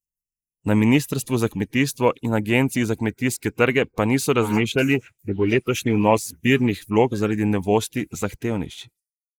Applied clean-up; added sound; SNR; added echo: neural mask model Resemble Enhance denoiser.